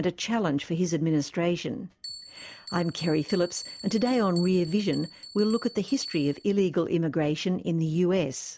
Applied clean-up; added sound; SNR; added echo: none; Bell; 18 dB; none.